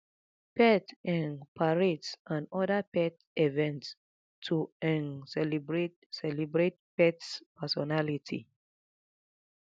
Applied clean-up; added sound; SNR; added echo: none; none; none; none.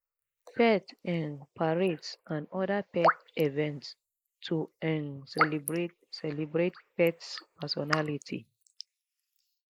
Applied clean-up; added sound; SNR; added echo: neural mask model Resemble Enhance denoiser.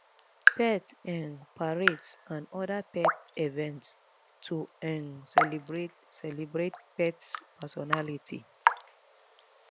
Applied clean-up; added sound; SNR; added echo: none; Raindrop / Drip; -2 dB; none.